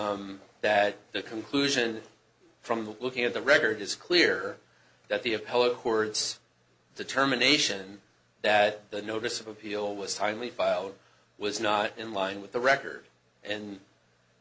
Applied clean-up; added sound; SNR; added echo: none; none; none; none.